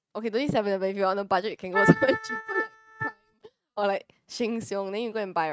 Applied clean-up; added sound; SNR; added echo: neural mask model RNNoise.